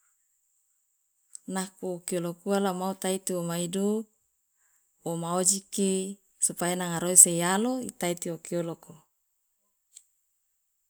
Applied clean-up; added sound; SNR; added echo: none; none; none; none.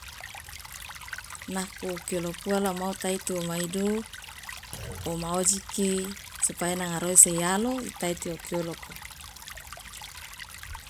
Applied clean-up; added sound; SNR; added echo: none; Stream / Trickle, dribble + Thump, thud; 12 dB; none.